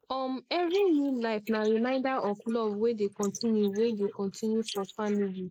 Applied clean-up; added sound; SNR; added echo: neural mask model Resemble Enhance denoiser.